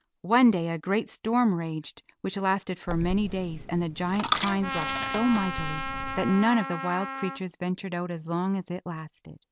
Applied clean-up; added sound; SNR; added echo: none; Trumpet + Coin (dropping); 5 dB; none.